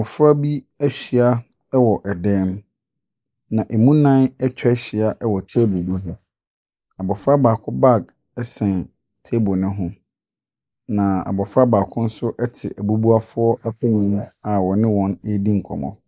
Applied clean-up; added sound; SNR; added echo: neural mask model Resemble Enhance denoiser.